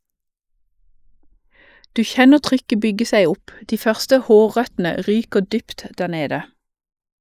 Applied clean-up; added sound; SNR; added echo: neural mask model Resemble Enhance denoiser.